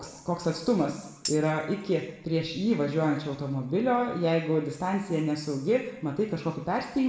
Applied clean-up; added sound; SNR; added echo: none; Tambourine; 13 dB; reverberation time 0.9 s.